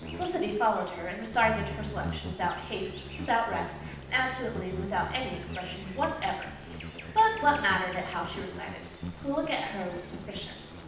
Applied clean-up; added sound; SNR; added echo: none; Insect; 9 dB; reverberation time 0.9 s.